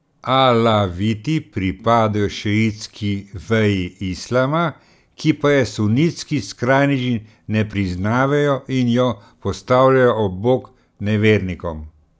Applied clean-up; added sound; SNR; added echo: none; none; none; none.